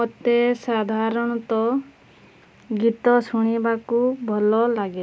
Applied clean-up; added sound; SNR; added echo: none; none; none; none.